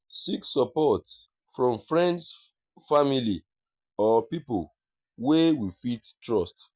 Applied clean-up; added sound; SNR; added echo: none; none; none; none.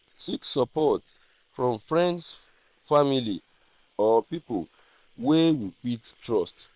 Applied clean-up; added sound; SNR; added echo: neural separator model SepFormer WHAM!.